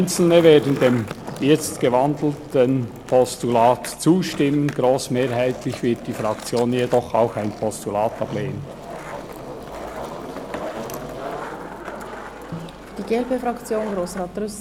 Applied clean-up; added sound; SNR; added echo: none; Skateboard; 13 dB; none.